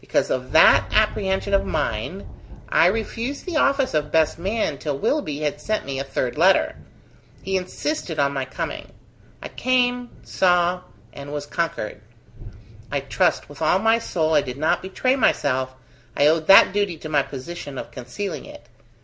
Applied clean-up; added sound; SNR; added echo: none; Thunder; 16 dB; none.